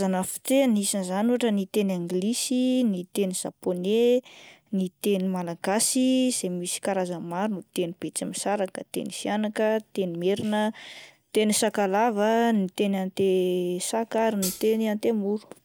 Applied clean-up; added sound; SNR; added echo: none; Hi-hat; 10 dB; none.